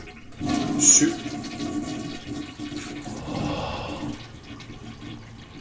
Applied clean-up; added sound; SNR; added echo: none; Toilet flush + Breathing; 3 dB; none.